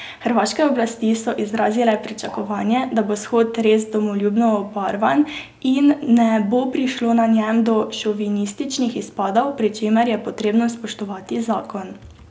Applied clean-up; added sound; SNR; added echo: none; none; none; none.